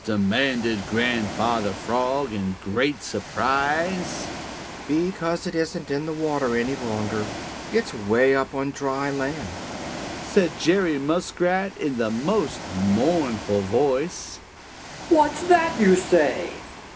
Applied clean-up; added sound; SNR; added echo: none; Ocean; 12 dB; reverberation time 0.3 s.